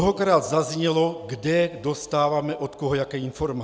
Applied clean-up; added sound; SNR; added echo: none; none; none; none.